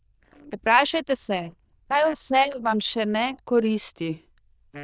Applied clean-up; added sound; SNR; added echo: neural diffusion model UNIVERSE++.